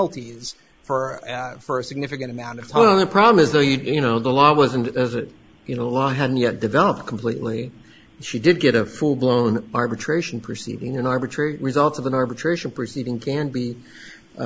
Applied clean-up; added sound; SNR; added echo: none; none; none; none.